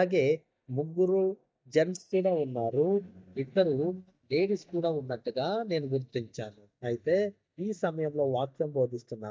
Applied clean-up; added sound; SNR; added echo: neural mask model DeepFilterNet 3.